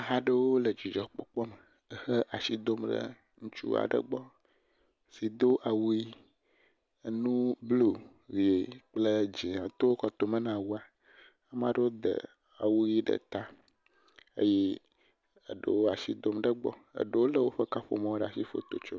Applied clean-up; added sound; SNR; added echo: none; none; none; none.